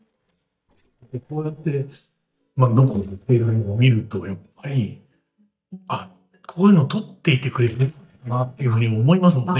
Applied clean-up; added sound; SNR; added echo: neural mask model DeepFilterNet 3.